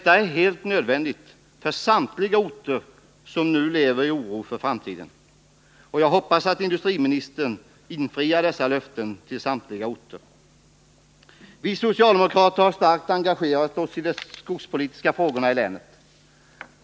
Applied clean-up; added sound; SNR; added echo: none; none; none; none.